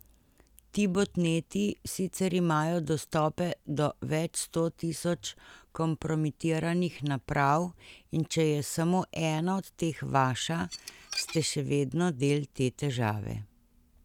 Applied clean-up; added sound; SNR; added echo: none; Dishes, pots, and pans / Glass; 11 dB; none.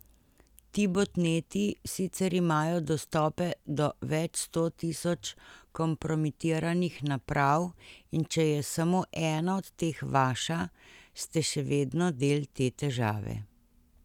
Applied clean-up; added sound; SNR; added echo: none; none; none; none.